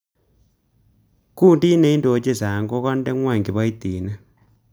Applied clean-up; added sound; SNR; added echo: none; none; none; none.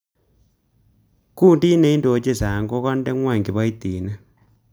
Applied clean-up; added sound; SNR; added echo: none; Bass drum; 18 dB; none.